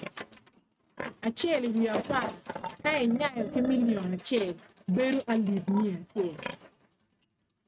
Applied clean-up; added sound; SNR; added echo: neural mask model RNNoise.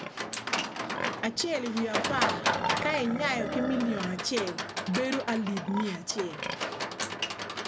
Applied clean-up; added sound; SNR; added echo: none; Livestock, farm animals, working animals; 1 dB; none.